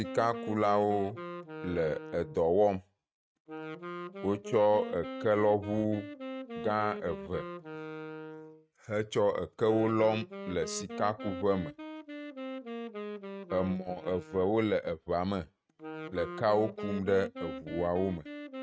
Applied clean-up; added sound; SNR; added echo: neural mask model RNNoise.